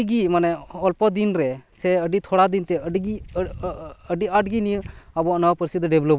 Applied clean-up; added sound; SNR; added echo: none; none; none; none.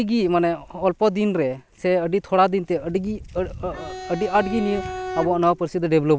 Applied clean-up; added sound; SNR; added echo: none; Bowed string instrument; 10 dB; none.